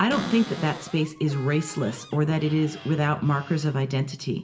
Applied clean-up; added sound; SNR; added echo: none; Cupboard open or close; 15 dB; reverberation time 0.6 s.